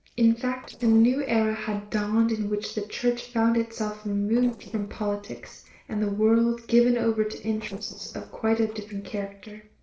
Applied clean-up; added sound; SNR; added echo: neural separator model SepFormer DNS4.